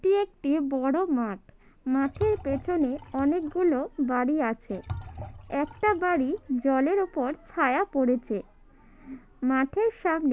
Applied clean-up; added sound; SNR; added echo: none; Liquid; 15 dB; none.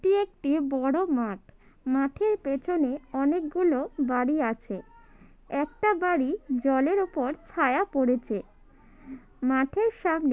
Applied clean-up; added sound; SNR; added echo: none; none; none; none.